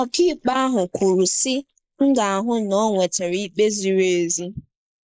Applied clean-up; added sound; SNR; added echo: neural mask model Resemble Enhance denoiser.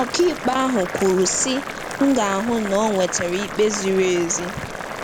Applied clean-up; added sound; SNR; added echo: none; Boiling; 9 dB; none.